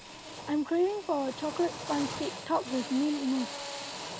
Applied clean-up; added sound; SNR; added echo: none; Drill; 9 dB; none.